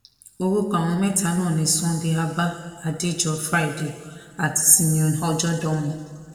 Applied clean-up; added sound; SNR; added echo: none; none; none; reverberation time 2.1 s.